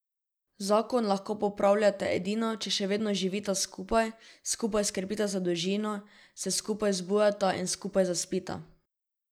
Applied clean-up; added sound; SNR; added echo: none; none; none; none.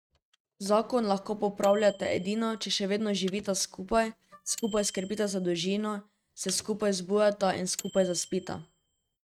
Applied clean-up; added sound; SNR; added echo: neural mask model RNNoise.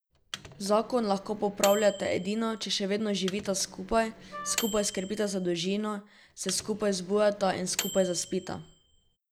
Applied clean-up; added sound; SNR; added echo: none; Wind instrument, woodwind instrument + Microwave oven; 13 dB; none.